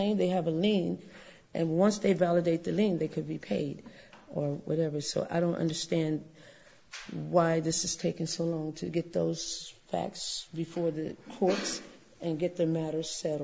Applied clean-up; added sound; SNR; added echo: none; none; none; none.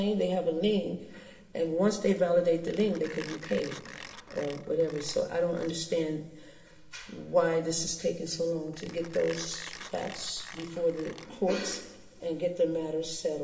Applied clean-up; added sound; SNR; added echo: none; Mechanisms; 19 dB; reverberation time 1.6 s.